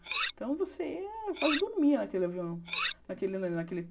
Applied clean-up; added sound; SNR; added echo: none; Cutlery, silverware; 3 dB; reverberation time 0.2 s.